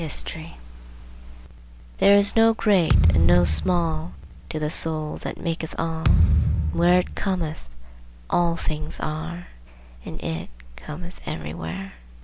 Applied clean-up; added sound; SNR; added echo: none; Thump, thud; 0 dB; none.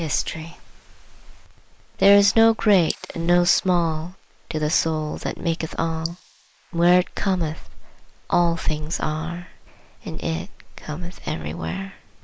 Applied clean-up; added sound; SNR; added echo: neural mask model Resemble Enhance denoiser.